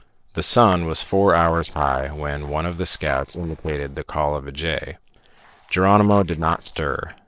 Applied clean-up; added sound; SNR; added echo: neural separator model SepFormer DNS4.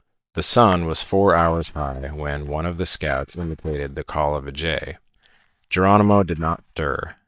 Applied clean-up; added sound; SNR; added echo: neural mask model DeepFilterNet 3.